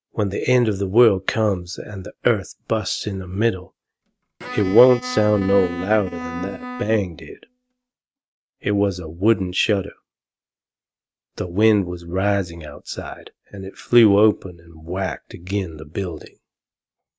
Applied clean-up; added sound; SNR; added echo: neural mask model RNNoise.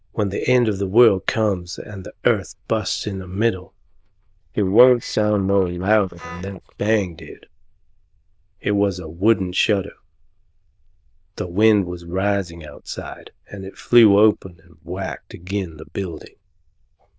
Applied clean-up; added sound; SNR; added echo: neural diffusion model UNIVERSE++.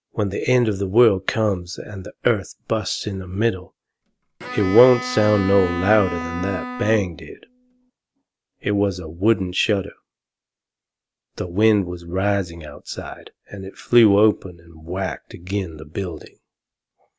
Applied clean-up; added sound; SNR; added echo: none; Bowed string instrument; 9 dB; none.